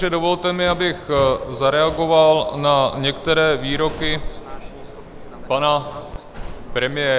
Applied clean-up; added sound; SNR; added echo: none; Subway, metro, underground; 12 dB; none.